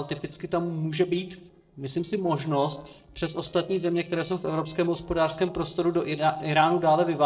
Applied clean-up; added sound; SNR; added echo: neural separator model SepFormer DNS4.